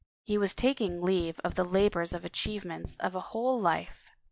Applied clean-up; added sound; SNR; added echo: neural mask model DeepFilterNet 3.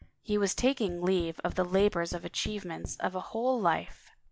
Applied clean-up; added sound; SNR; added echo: none; Tap; 16 dB; none.